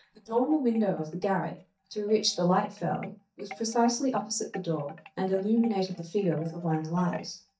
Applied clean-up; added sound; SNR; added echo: neural mask model DeepFilterNet 3.